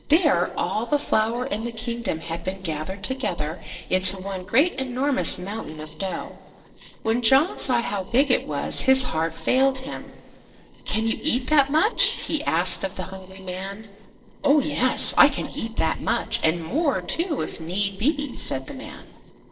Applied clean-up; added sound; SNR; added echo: neural separator model SepFormer DNS4.